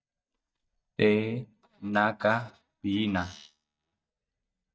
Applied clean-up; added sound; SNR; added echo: neural mask model DeepFilterNet 3.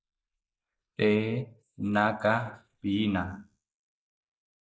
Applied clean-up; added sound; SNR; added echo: neural mask model Resemble Enhance denoiser.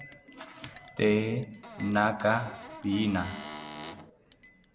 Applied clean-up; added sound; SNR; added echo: none; Squeak / Cupboard open or close + Chink, clink; 12 dB; none.